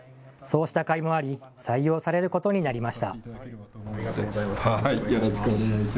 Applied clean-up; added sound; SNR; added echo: none; none; none; none.